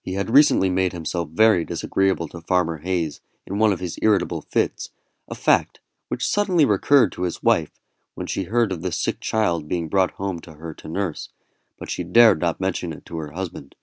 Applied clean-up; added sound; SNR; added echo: none; none; none; none.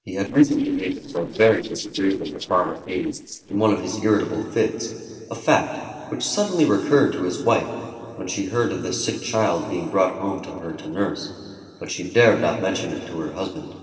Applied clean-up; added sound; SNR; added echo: neural separator model SepFormer DNS4.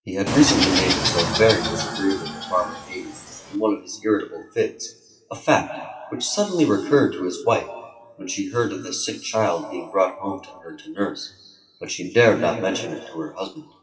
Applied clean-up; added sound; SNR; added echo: classical method WPE with log-MMSE.